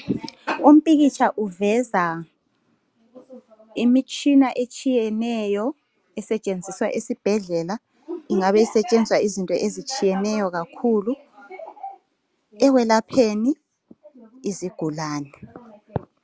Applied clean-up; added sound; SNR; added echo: none; none; none; none.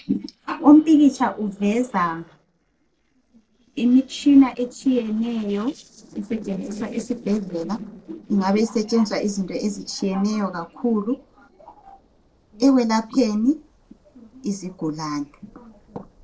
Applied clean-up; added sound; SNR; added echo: neural separator model SepFormer DNS4.